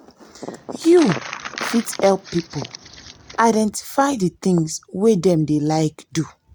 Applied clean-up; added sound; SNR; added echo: none; Crumpling, crinkling; 13 dB; none.